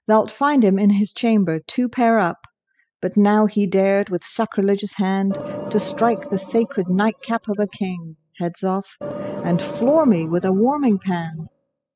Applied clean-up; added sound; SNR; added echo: classical method spectral subtraction.